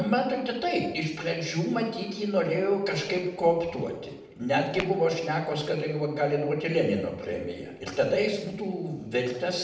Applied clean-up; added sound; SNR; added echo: none; Tap / Glass; 17 dB; reverberation time 0.8 s.